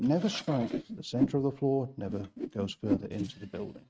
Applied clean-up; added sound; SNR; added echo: neural mask model RNNoise.